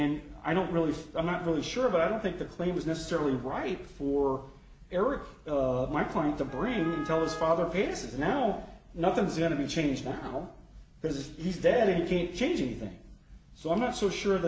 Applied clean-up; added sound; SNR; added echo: none; Wind instrument, woodwind instrument; 13 dB; none.